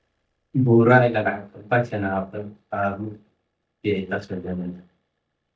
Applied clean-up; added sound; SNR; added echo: neural mask model DeepFilterNet 3.